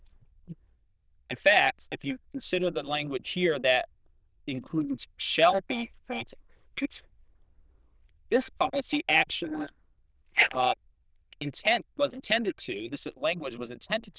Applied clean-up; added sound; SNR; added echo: neural diffusion model UNIVERSE++.